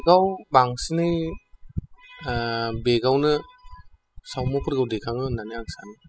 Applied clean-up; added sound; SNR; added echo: classical method spectral subtraction.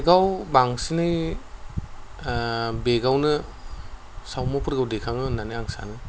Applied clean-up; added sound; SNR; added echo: none; none; none; none.